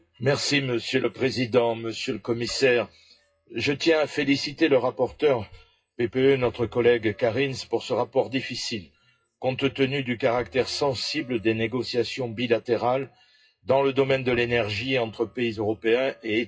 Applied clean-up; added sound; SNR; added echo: classical method WPE with log-MMSE.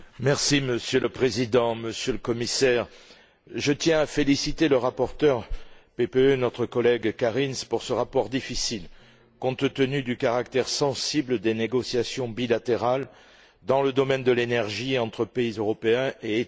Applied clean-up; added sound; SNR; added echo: none; none; none; none.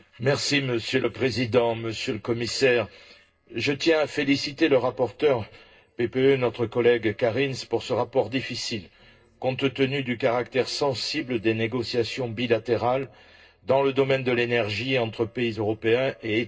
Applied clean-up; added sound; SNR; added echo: neural separator model SepFormer DNS4.